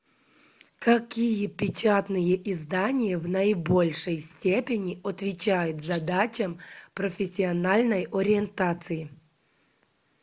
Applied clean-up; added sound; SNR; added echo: none; Rattle (instrument); 16 dB; none.